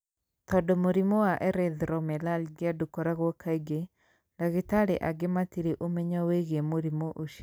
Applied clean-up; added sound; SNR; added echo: none; none; none; none.